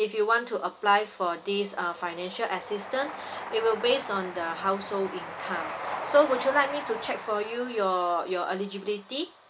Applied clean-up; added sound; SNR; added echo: none; Train; 11 dB; none.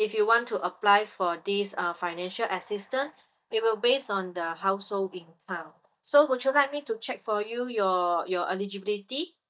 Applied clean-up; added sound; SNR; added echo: neural mask model DeepFilterNet 3.